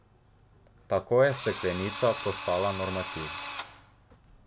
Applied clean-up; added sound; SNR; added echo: none; Drill; 4 dB; none.